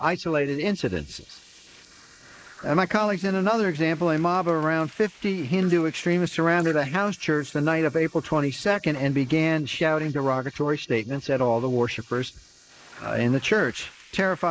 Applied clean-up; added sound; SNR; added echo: neural mask model Resemble Enhance denoiser.